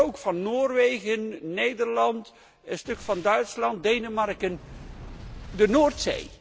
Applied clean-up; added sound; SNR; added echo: none; Boom; 19 dB; none.